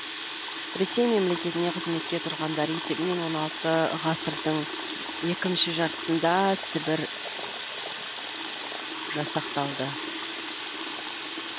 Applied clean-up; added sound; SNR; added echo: none; Water tap, faucet; 5 dB; none.